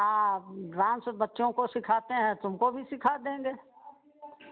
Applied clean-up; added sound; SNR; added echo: none; none; none; none.